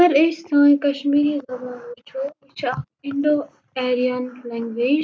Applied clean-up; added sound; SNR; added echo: none; none; none; none.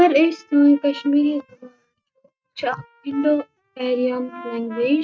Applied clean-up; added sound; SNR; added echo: neural mask model RNNoise.